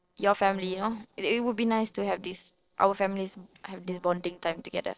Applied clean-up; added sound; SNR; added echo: neural separator model SepFormer DNS4.